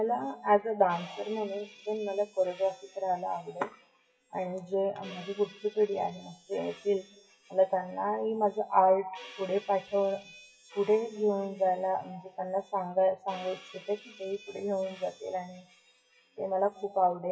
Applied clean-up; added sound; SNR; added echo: classical method WPE with log-MMSE.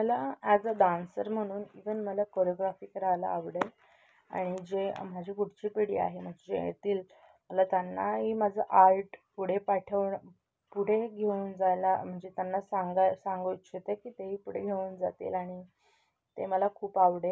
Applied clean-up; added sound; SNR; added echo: none; none; none; none.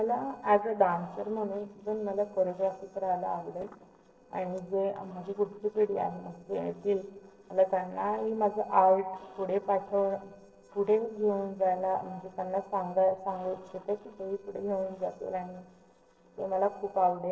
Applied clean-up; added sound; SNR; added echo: neural separator model SepFormer DNS4.